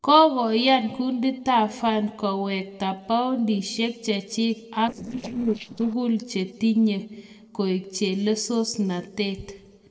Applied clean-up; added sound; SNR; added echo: neural separator model SepFormer DNS4.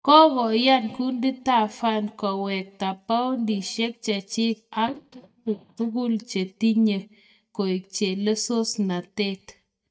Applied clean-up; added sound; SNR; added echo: neural mask model DeepFilterNet 3.